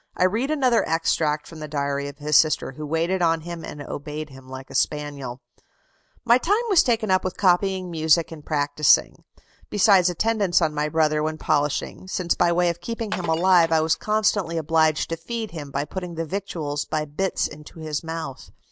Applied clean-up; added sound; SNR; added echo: none; Glass; 15 dB; none.